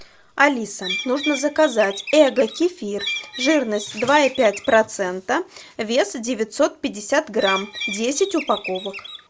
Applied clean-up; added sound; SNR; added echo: none; Bird; 10 dB; none.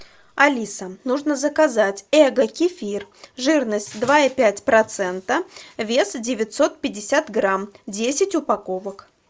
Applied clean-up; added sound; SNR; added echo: none; none; none; none.